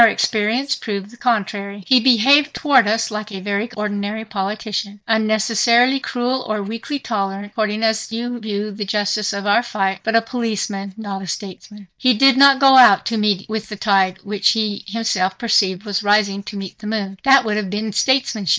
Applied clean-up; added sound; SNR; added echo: neural mask model DeepFilterNet 3.